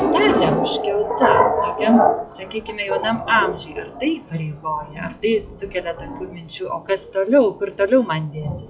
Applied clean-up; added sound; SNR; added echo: classical method WPE with log-MMSE.